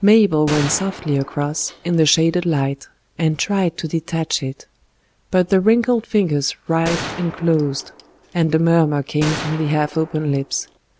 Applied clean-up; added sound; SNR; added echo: none; Gunshot, gunfire; 12 dB; none.